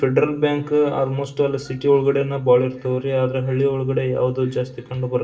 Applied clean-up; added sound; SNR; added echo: none; none; none; reverberation time 0.2 s.